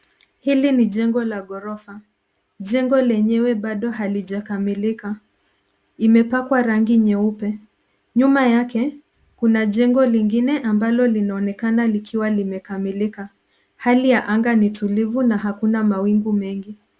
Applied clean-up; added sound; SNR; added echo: none; none; none; none.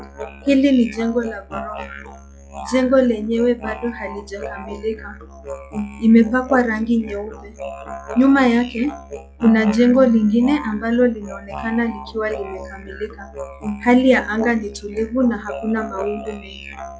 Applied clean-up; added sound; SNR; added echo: classical method log-MMSE.